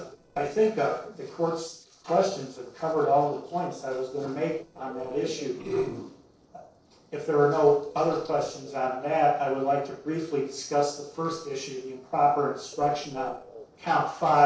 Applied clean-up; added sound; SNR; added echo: neural separator model SepFormer DNS4.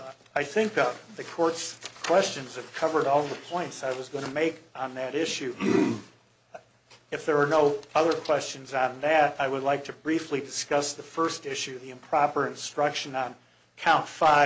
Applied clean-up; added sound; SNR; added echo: none; none; none; none.